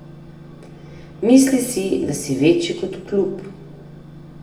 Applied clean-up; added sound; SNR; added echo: none; none; none; reverberation time 0.7 s.